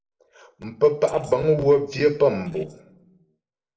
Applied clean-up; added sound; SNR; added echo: neural separator model SepFormer DNS4.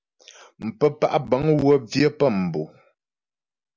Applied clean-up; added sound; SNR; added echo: none; none; none; none.